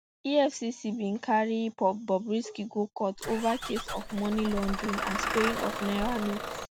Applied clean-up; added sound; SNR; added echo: none; Engine starting / Bus; 4 dB; none.